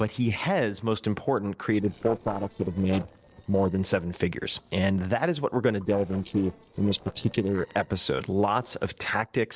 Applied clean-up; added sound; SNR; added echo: neural separator model SepFormer DNS4.